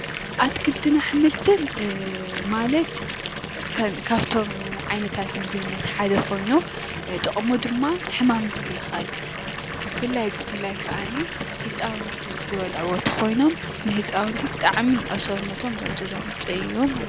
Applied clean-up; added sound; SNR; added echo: none; Fill (with liquid) / Bathtub (filling or washing) / Water tap, faucet; 6 dB; none.